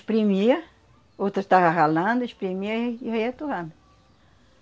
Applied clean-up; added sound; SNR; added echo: none; none; none; none.